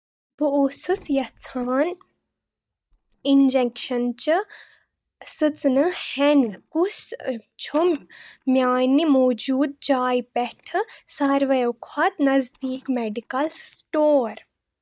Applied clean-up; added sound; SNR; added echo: neural mask model DeepFilterNet 3.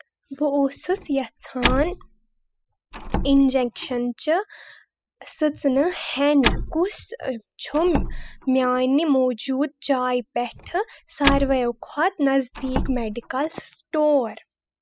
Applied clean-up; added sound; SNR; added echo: classical method spectral subtraction.